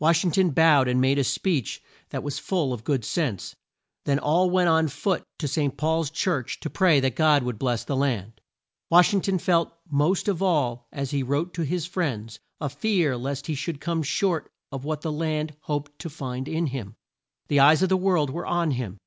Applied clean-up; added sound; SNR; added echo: none; none; none; none.